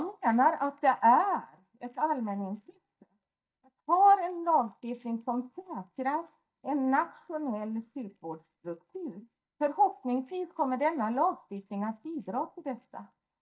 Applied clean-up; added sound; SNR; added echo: neural mask model DeepFilterNet 3.